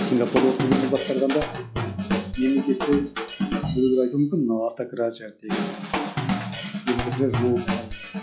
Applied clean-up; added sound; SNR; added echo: classical method log-MMSE.